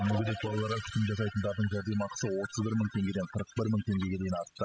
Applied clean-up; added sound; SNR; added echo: classical method spectral subtraction.